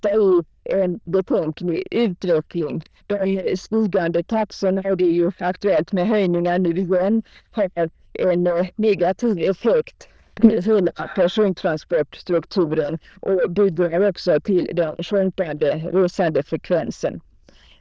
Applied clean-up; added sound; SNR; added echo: neural diffusion model UNIVERSE++.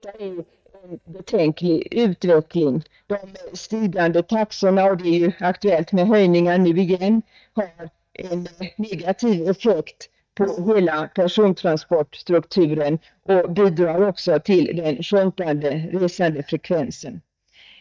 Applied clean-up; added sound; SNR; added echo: neural mask model DeepFilterNet 3.